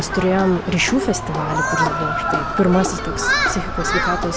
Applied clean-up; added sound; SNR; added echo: none; Human group actions; 1 dB; none.